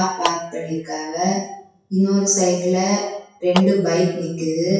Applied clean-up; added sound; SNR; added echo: classical method WPE with log-MMSE.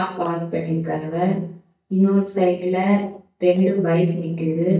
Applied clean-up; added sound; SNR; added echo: neural mask model DeepFilterNet 3.